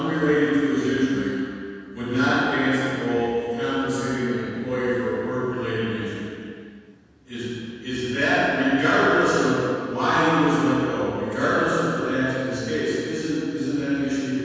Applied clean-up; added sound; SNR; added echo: none; none; none; reverberation time 2.1 s.